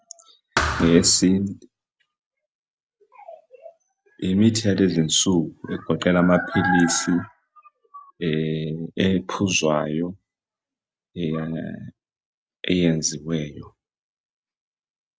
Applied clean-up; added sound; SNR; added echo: none; Thump, thud; 4 dB; none.